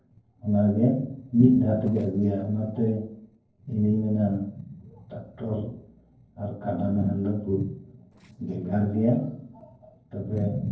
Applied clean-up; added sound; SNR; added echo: neural separator model SepFormer DNS4.